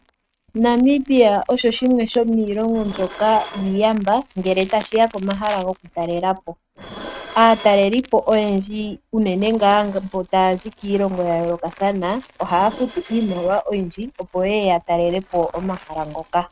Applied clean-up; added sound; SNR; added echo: neural mask model RNNoise.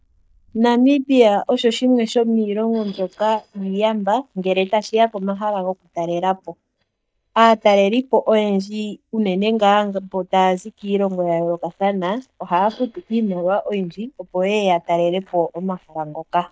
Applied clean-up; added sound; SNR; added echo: neural mask model DeepFilterNet 3.